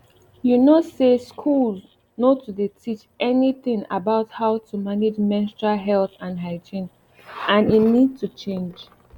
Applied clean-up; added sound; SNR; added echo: none; none; none; none.